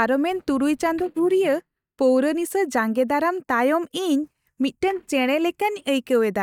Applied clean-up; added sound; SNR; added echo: neural mask model DeepFilterNet 3.